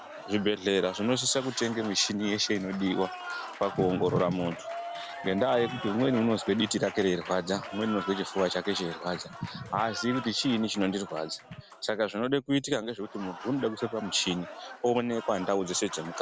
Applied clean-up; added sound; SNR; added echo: none; Applause; 13 dB; none.